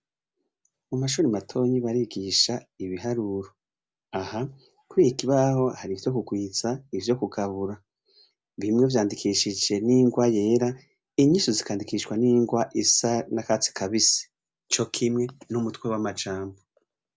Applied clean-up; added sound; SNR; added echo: none; none; none; none.